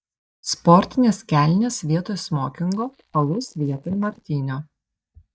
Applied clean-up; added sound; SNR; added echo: neural mask model DeepFilterNet 3.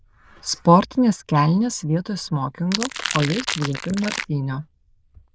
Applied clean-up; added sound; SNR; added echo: neural diffusion model UNIVERSE++.